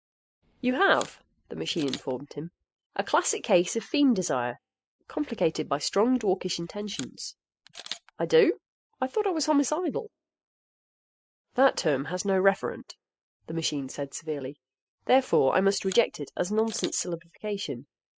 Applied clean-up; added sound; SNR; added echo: classical method spectral subtraction.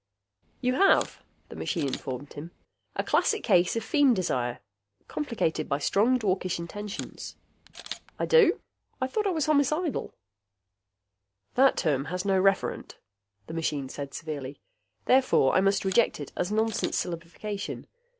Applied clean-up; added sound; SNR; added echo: none; Camera; 18 dB; none.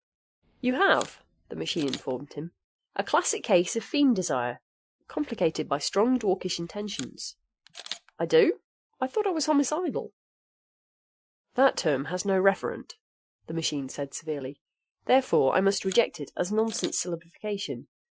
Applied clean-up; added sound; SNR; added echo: classical method Wiener filter.